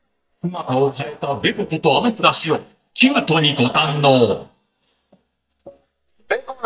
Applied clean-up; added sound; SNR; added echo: neural mask model DeepFilterNet 3.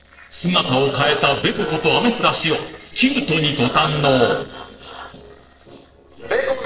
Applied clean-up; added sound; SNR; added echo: neural separator model SepFormer DNS4.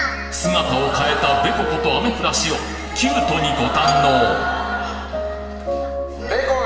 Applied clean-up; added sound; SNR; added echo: none; Musical instrument; 14 dB; reverberation time 2.4 s.